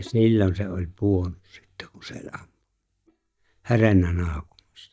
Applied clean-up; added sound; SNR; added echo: neural mask model DeepFilterNet 3.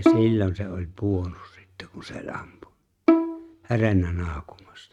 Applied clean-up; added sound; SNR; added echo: neural mask model RNNoise.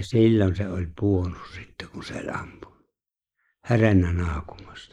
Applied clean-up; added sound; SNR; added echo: neural mask model Resemble Enhance denoiser.